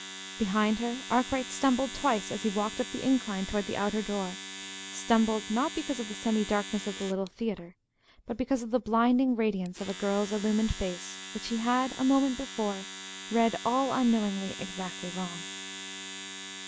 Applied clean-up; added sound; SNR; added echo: none; Domestic sounds, home sounds; 12 dB; none.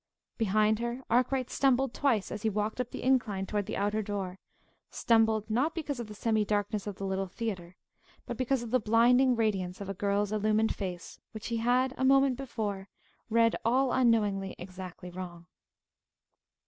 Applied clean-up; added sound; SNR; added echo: none; none; none; none.